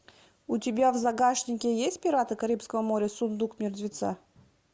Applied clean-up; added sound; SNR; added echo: none; none; none; none.